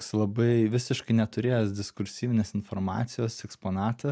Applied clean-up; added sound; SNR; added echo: none; none; none; none.